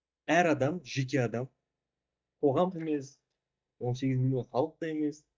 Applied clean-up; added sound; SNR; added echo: neural mask model DeepFilterNet 3.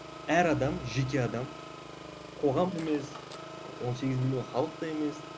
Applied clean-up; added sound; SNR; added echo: none; Engine; 12 dB; none.